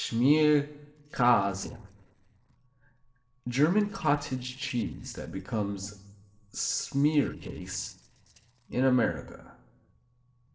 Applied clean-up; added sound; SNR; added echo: neural separator model SepFormer DNS4.